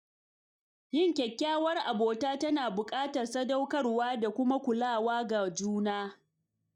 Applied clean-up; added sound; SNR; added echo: neural mask model DeepFilterNet 3.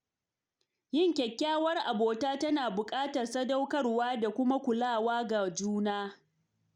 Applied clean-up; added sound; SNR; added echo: none; none; none; none.